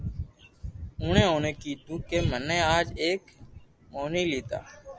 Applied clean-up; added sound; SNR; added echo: none; none; none; none.